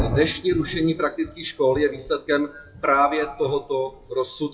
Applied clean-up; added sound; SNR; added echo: classical method WPE with log-MMSE.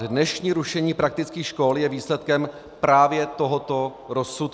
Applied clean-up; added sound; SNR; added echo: none; none; none; none.